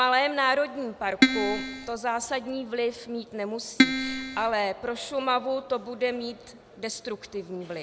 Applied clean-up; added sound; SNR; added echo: none; Keyboard (musical); -4 dB; none.